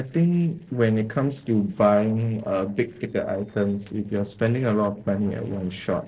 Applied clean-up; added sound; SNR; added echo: neural separator model SepFormer DNS4.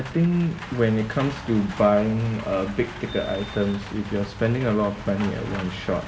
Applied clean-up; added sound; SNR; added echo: none; Rain; 16 dB; reverberation time 1.2 s.